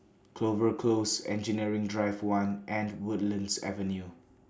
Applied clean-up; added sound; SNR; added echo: none; none; none; none.